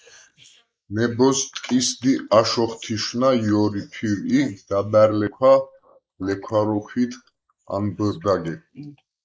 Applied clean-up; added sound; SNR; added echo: neural mask model Resemble Enhance denoiser.